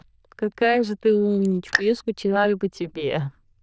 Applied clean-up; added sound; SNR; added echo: neural diffusion model UNIVERSE++.